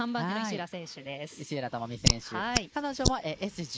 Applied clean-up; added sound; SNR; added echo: neural mask model Resemble Enhance denoiser.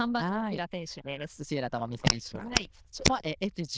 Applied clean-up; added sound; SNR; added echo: neural diffusion model UNIVERSE++.